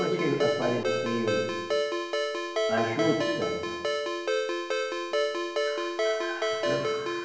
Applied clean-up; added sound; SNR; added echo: none; Ringtone; -5 dB; reverberation time 1.2 s.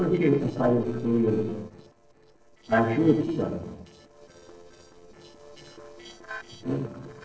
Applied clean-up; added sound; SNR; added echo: neural separator model SepFormer DNS4.